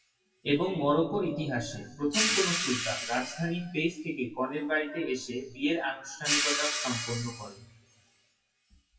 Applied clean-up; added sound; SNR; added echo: classical method WPE with log-MMSE.